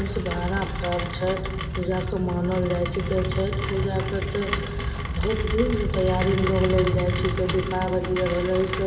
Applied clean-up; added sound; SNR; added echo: none; Rain; 1 dB; reverberation time 2.3 s.